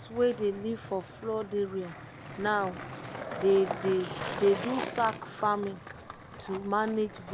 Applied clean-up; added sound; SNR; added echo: none; Skateboard; 10 dB; none.